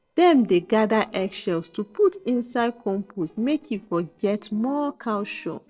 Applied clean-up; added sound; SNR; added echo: neural separator model SepFormer DNS4.